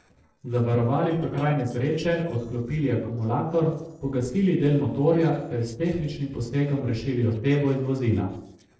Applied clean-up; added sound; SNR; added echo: neural separator model SepFormer DNS4.